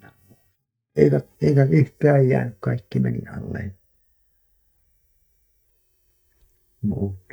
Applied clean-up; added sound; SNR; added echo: neural mask model DeepFilterNet 3.